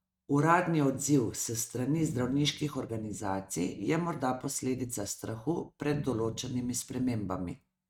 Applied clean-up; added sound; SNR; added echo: neural mask model RNNoise.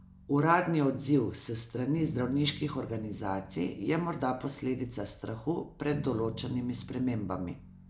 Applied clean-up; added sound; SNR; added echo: none; Bass guitar; 16 dB; none.